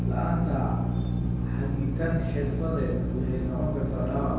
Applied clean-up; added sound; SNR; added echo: none; Drill; -4 dB; reverberation time 1.2 s.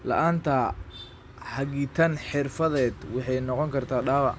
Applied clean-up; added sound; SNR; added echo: none; none; none; none.